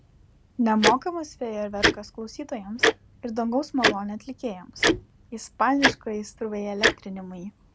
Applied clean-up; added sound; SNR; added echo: none; Tick-tock; -1 dB; none.